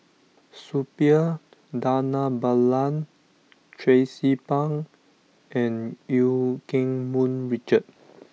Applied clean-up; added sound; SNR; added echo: none; none; none; none.